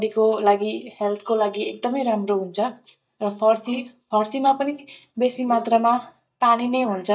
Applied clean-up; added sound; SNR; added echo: neural mask model DeepFilterNet 3.